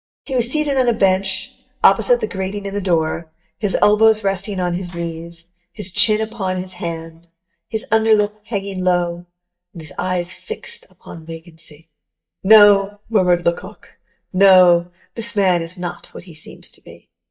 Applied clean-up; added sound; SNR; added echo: neural mask model DeepFilterNet 3.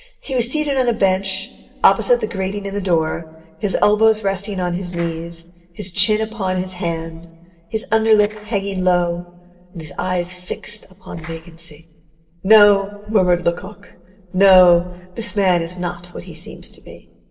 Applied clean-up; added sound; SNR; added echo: neural separator model SepFormer DNS4.